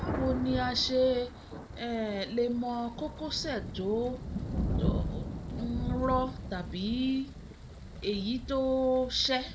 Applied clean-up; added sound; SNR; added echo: none; Thunder; 5 dB; none.